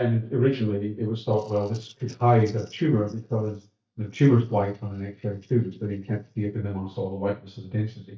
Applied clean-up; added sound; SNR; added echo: neural mask model DeepFilterNet 3.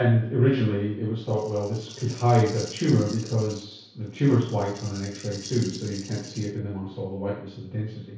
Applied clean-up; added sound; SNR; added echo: none; Rattle (instrument); 18 dB; reverberation time 0.6 s.